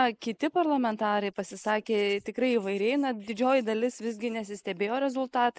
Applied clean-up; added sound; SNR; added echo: neural mask model Resemble Enhance denoiser.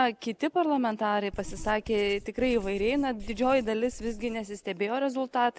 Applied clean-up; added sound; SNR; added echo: none; Writing; 14 dB; none.